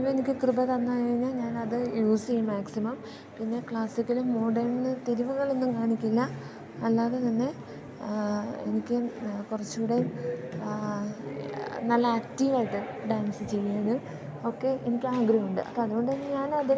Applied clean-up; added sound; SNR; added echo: none; none; none; none.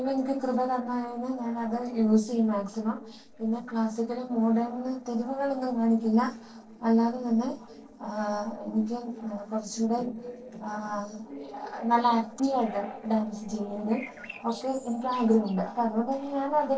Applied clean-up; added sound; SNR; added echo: neural separator model SepFormer DNS4.